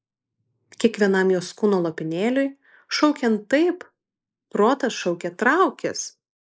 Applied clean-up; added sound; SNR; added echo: neural mask model Resemble Enhance denoiser.